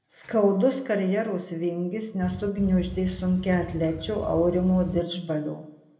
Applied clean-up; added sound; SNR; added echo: none; Boat, Water vehicle; 11 dB; reverberation time 0.7 s.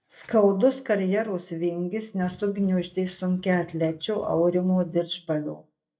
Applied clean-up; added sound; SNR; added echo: neural mask model DeepFilterNet 3.